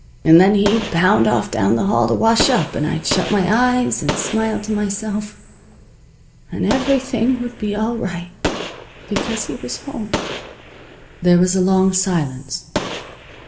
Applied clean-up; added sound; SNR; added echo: none; Gunshot, gunfire; 10 dB; reverberation time 1.9 s.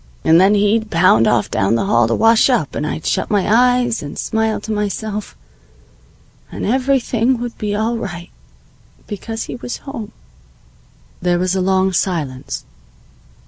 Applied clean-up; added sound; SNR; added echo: none; none; none; none.